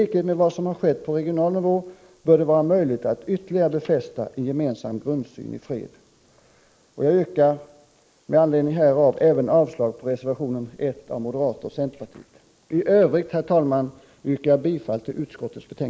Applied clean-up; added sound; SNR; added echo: neural mask model Resemble Enhance denoiser.